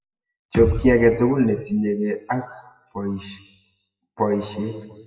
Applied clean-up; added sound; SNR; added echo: classical method WPE with log-MMSE.